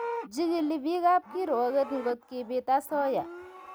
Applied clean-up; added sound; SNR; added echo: none; Livestock, farm animals, working animals; 13 dB; none.